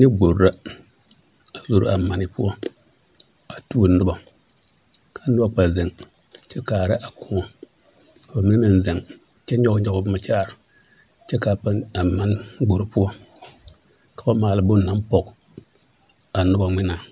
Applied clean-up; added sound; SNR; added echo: none; none; none; none.